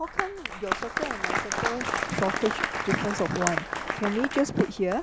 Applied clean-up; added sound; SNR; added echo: none; Applause; 1 dB; none.